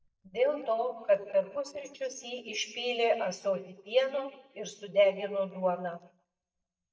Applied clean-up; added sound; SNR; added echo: neural mask model DeepFilterNet 3.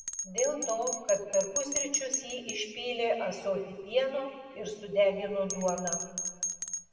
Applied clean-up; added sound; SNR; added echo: none; Bell; 5 dB; reverberation time 1.6 s.